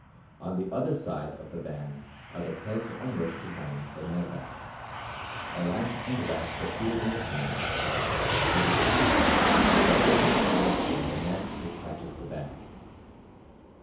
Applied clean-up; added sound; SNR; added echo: none; Aircraft; -4 dB; reverberation time 0.7 s.